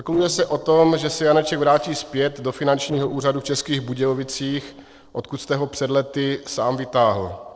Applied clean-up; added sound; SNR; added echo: neural separator model SepFormer DNS4.